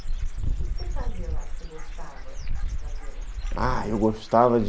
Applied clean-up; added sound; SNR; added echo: none; Bird / Dog; -1 dB; none.